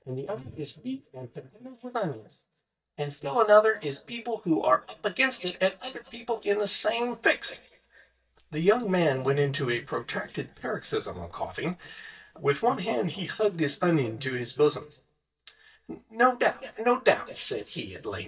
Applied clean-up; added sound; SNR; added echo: neural mask model DeepFilterNet 3.